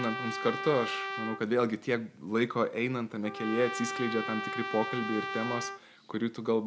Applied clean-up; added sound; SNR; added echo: none; Trumpet; 7 dB; none.